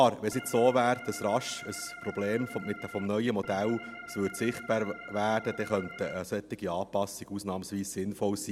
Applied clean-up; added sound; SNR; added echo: none; Organ; 14 dB; none.